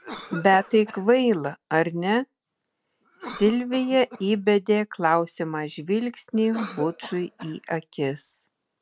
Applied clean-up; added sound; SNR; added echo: none; Cough; 18 dB; none.